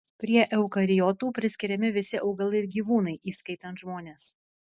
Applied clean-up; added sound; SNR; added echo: none; none; none; none.